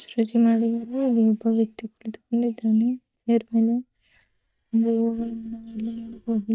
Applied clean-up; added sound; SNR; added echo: neural mask model DeepFilterNet 3.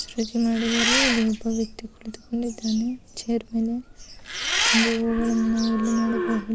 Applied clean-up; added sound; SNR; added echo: none; Engine; 0 dB; none.